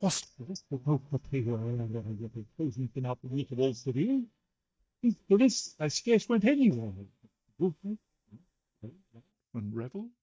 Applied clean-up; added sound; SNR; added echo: neural mask model DeepFilterNet 3.